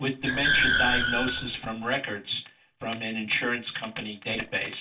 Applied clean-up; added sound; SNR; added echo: none; Car; -3 dB; reverberation time 0.2 s.